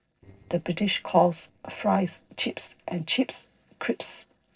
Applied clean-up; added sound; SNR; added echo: neural separator model SepFormer DNS4.